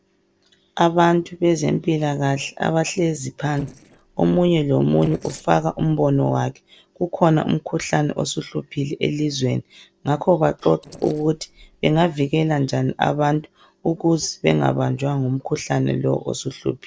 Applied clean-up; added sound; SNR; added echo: neural separator model SepFormer DNS4.